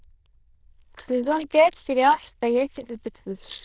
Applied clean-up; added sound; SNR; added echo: neural diffusion model UNIVERSE++.